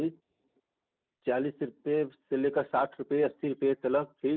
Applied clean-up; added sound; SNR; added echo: none; none; none; none.